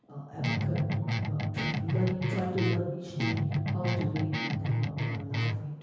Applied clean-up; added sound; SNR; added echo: none; Guitar; -4 dB; reverberation time 1.2 s.